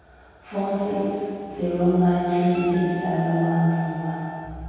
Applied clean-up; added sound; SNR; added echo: none; Wind instrument, woodwind instrument; 16 dB; reverberation time 2.2 s.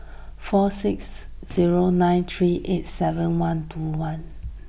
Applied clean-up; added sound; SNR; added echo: none; none; none; none.